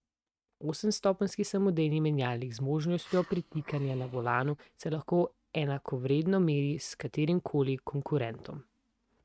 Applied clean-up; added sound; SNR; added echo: neural mask model RNNoise.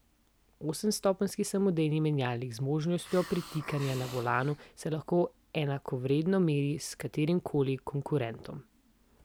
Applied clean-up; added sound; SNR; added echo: none; Hiss; 17 dB; none.